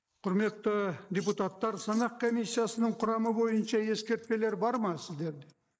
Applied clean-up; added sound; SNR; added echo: neural mask model Resemble Enhance denoiser.